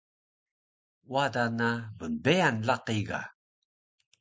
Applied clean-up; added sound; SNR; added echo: none; none; none; none.